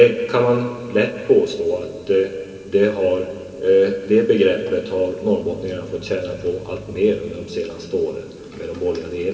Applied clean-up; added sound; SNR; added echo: none; Bowed string instrument; 20 dB; reverberation time 2.5 s.